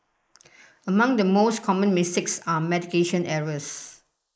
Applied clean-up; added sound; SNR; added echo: neural mask model Resemble Enhance denoiser.